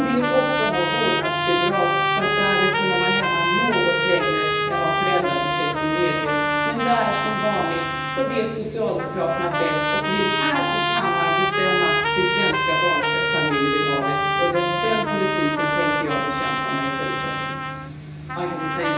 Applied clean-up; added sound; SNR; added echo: none; Trumpet; -2 dB; reverberation time 0.9 s.